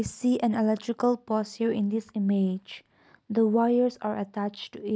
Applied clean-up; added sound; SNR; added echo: none; none; none; none.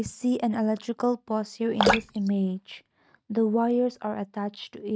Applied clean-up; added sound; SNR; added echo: neural mask model RNNoise.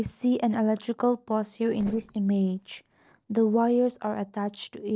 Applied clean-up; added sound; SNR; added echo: neural separator model SepFormer DNS4.